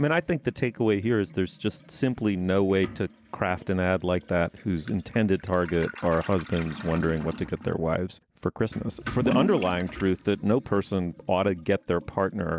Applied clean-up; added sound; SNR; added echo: none; Toilet flush / Liquid; 13 dB; none.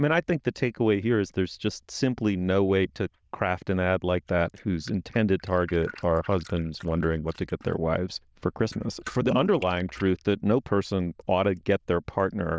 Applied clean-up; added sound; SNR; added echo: neural diffusion model UNIVERSE++.